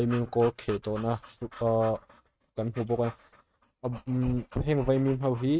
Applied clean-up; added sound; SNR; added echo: neural mask model RNNoise.